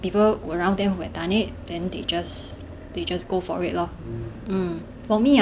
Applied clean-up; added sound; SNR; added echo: none; Animal; 17 dB; none.